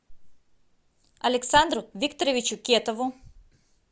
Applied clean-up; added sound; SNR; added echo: none; none; none; none.